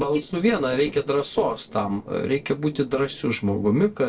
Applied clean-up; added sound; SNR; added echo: neural separator model SepFormer DNS4.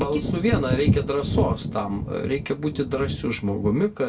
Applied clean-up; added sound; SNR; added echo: none; Thunder / Wind; 2 dB; reverberation time 0.1 s.